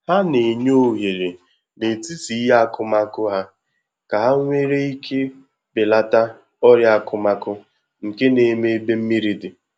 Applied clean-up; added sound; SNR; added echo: none; none; none; none.